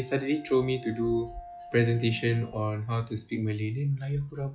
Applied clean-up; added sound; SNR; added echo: classical method log-MMSE.